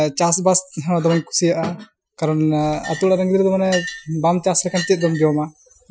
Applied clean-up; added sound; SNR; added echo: classical method Wiener filter.